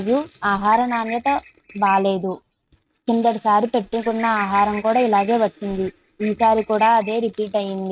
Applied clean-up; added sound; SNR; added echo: neural mask model RNNoise.